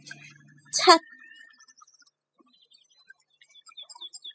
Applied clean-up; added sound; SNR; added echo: classical method spectral subtraction.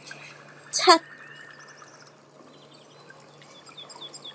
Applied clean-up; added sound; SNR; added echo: none; Bird + Water / Bird; 18 dB; none.